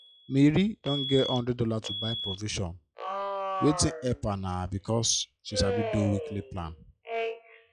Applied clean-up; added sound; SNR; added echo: classical method log-MMSE.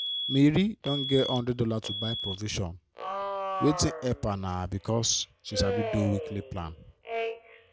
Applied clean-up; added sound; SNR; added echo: none; Alarm; 6 dB; none.